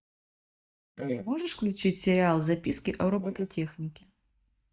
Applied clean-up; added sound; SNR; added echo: neural mask model DeepFilterNet 3.